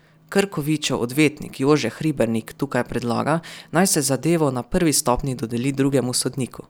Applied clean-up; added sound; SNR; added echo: none; none; none; none.